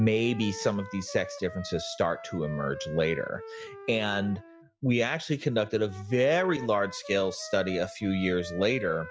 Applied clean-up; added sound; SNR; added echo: none; Wind instrument, woodwind instrument; 15 dB; none.